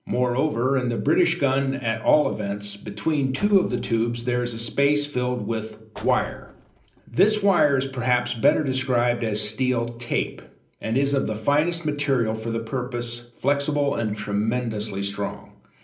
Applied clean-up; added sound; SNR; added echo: neural separator model SepFormer DNS4.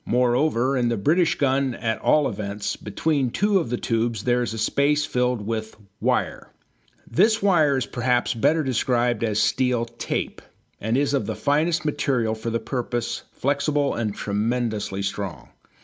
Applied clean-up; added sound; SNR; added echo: none; none; none; none.